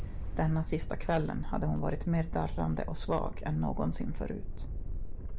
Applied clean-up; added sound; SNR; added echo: none; Thunderstorm; 1 dB; none.